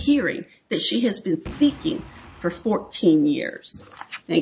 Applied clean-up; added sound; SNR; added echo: none; Boom; 19 dB; none.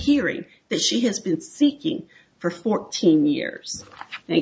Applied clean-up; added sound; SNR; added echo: none; none; none; none.